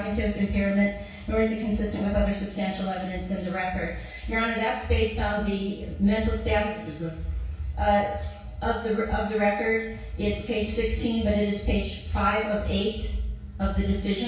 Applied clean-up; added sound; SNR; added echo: none; none; none; reverberation time 0.6 s.